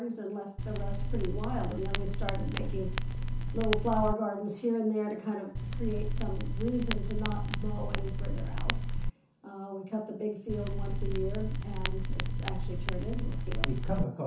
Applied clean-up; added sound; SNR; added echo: none; Crackle; -5 dB; reverberation time 0.9 s.